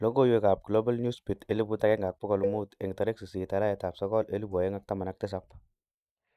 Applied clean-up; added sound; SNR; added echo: neural mask model Resemble Enhance denoiser.